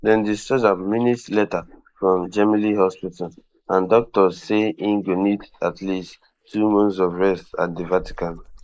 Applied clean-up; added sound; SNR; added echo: neural mask model Resemble Enhance denoiser.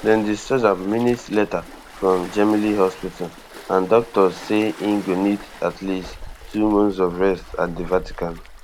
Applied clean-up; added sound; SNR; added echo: none; Waves, surf; 17 dB; none.